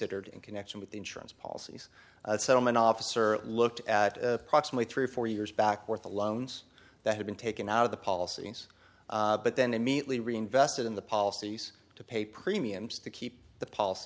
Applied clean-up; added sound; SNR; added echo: none; none; none; none.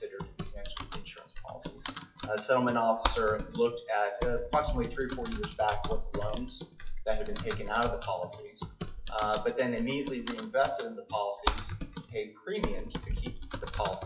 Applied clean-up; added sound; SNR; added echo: classical method WPE with log-MMSE.